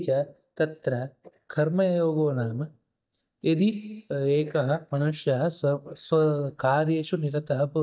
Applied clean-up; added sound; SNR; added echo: neural mask model DeepFilterNet 3.